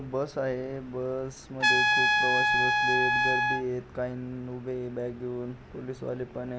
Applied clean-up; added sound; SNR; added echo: none; Trumpet; -4 dB; none.